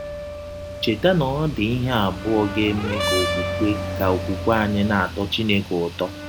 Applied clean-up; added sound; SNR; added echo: none; Traffic noise, roadway noise + Brass instrument; 6 dB; none.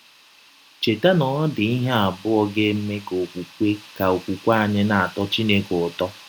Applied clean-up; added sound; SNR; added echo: none; none; none; none.